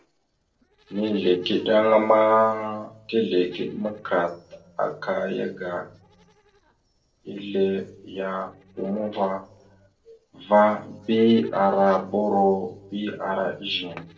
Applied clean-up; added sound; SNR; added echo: neural separator model SepFormer DNS4.